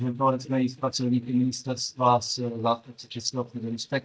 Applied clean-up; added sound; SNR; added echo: neural mask model DeepFilterNet 3.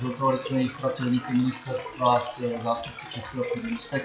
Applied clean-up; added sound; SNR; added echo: classical method WPE with log-MMSE.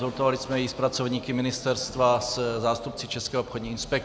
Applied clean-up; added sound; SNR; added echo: none; none; none; none.